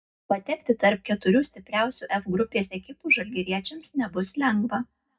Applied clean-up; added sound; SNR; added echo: none; none; none; reverberation time 0.3 s.